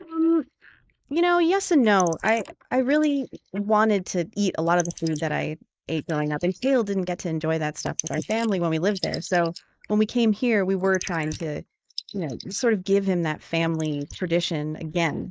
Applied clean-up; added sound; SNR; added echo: neural mask model Resemble Enhance denoiser.